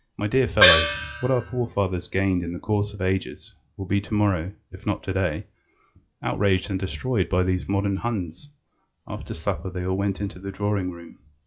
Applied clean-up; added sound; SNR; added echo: classical method log-MMSE.